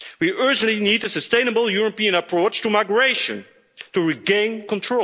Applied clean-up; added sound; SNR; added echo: none; none; none; none.